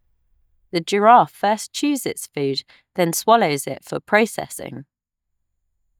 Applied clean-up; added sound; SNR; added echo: neural mask model DeepFilterNet 3.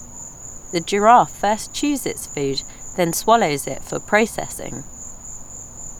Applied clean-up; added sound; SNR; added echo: none; Insect; 14 dB; none.